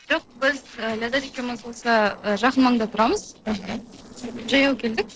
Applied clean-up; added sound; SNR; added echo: neural separator model SepFormer DNS4.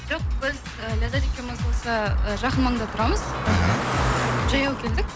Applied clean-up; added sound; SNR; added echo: none; Car passing by; 6 dB; none.